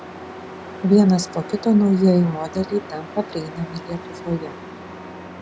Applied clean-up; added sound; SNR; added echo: none; Truck; 14 dB; none.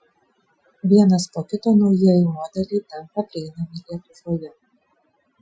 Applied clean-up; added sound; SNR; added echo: classical method Wiener filter.